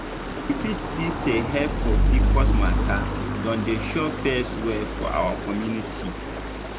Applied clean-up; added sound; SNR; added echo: none; Stream; -4 dB; none.